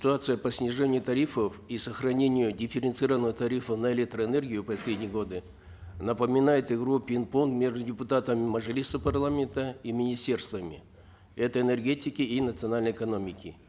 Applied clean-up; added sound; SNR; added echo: none; none; none; none.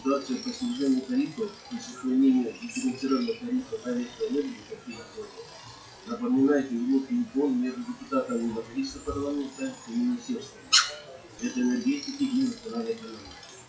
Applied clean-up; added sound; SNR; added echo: classical method WPE with log-MMSE.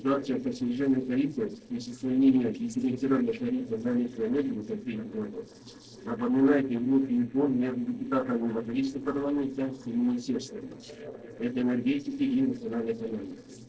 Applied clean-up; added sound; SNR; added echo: neural separator model SepFormer DNS4.